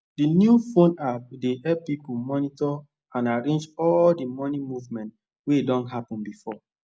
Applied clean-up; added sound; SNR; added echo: none; none; none; none.